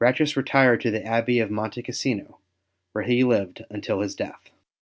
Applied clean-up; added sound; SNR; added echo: none; none; none; none.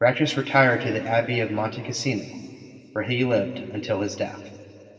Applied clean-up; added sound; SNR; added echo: none; none; none; reverberation time 2.4 s.